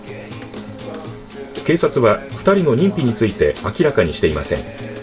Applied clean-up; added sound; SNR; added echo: none; Acoustic guitar; 12 dB; reverberation time 0.2 s.